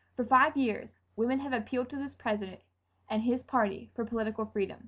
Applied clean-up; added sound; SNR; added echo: none; none; none; none.